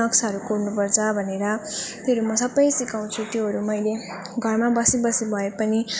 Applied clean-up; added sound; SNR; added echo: none; none; none; none.